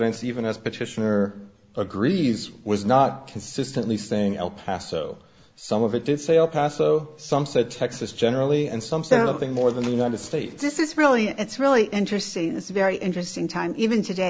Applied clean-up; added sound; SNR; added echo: none; none; none; none.